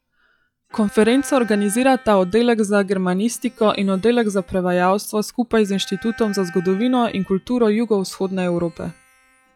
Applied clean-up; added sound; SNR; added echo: classical method log-MMSE.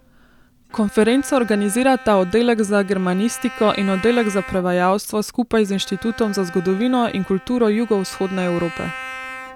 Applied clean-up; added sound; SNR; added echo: none; Bowed string instrument; 16 dB; none.